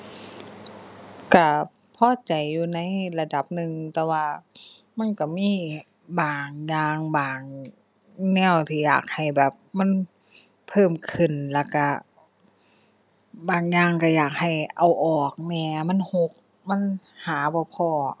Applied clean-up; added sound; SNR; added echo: none; none; none; none.